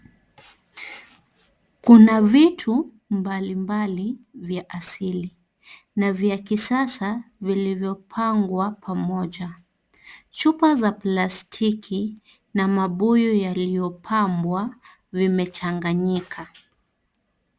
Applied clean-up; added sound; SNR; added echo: none; none; none; none.